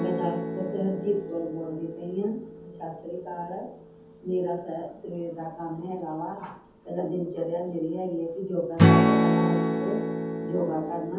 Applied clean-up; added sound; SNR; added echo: none; Strum; -3 dB; reverberation time 0.6 s.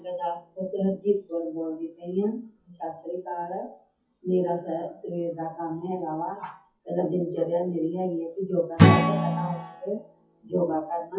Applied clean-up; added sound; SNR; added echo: classical method WPE with log-MMSE.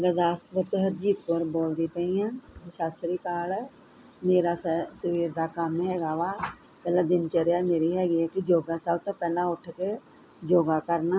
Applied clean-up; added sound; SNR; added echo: none; none; none; none.